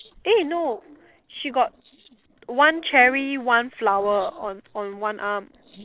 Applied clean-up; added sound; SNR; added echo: neural separator model SepFormer DNS4.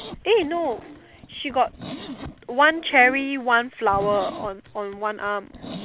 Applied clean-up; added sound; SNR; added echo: none; Zipper (clothing); 16 dB; none.